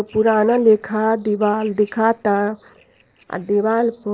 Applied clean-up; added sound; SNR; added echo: neural separator model SepFormer DNS4.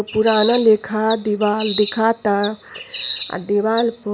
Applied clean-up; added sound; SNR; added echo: none; Bird; 12 dB; none.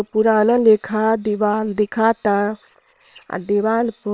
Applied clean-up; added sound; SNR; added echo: neural separator model SepFormer WHAM!.